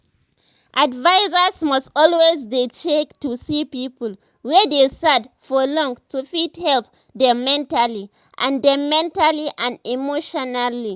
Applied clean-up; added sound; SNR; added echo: none; none; none; none.